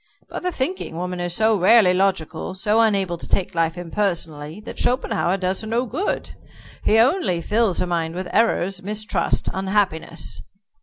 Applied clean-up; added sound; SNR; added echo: none; none; none; none.